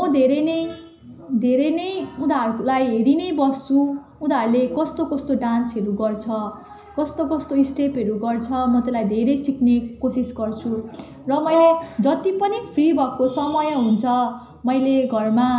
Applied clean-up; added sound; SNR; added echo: none; Wind instrument, woodwind instrument; -1 dB; reverberation time 0.5 s.